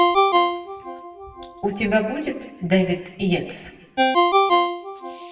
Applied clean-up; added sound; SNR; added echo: none; Ringtone; -4 dB; reverberation time 1.1 s.